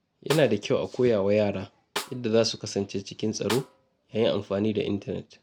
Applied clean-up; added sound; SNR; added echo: none; Snare drum; 14 dB; none.